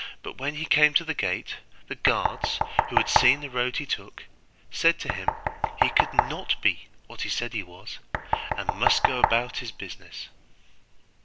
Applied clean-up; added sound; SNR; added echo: none; Knock; 0 dB; none.